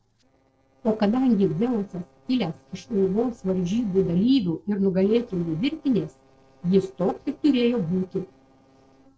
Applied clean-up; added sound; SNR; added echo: neural separator model SepFormer DNS4.